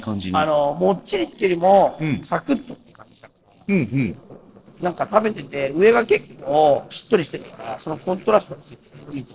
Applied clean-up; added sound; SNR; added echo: neural separator model SepFormer DNS4.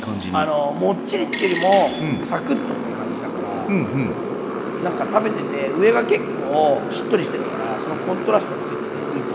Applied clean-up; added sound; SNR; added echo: none; Motorcycle; 5 dB; reverberation time 1.3 s.